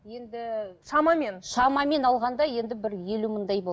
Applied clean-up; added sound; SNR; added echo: none; none; none; none.